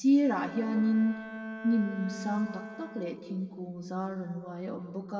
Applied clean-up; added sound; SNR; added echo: none; Bowed string instrument; 16 dB; reverberation time 2.1 s.